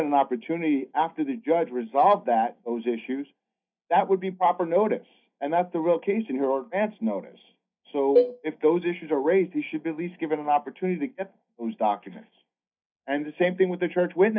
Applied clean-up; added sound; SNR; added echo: neural mask model DeepFilterNet 3.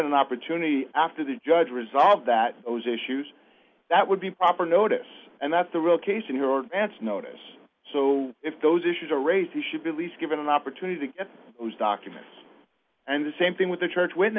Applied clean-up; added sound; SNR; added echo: none; none; none; none.